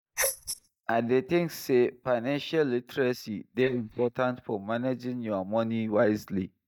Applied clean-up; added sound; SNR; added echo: neural mask model DeepFilterNet 3.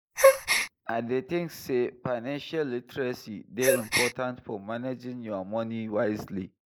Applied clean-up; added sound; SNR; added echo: neural mask model Resemble Enhance denoiser.